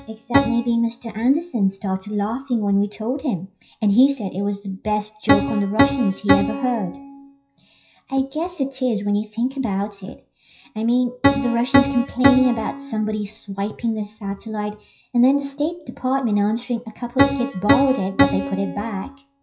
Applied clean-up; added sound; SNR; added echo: classical method WPE with log-MMSE.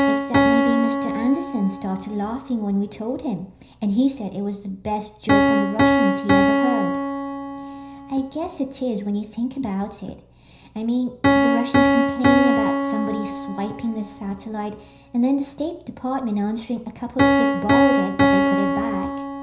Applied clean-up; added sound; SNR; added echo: none; Piano; -3 dB; reverberation time 0.5 s.